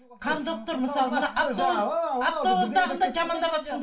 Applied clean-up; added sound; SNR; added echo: none; none; none; reverberation time 0.3 s.